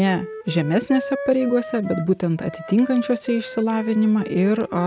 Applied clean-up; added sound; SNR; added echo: none; Wind instrument, woodwind instrument; 13 dB; none.